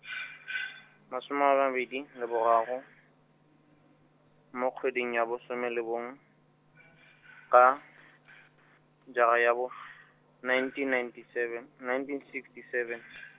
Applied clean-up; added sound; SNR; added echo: none; none; none; none.